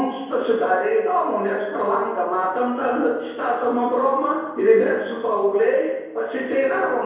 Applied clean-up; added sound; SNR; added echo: none; none; none; reverberation time 1.0 s.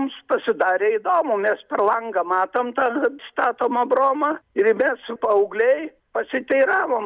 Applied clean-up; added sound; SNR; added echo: none; none; none; none.